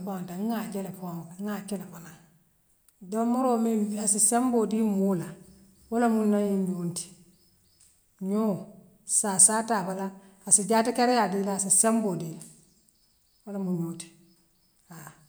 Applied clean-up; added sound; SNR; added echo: none; none; none; none.